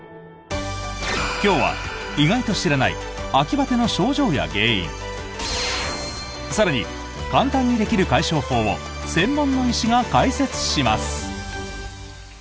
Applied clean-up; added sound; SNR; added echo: none; none; none; none.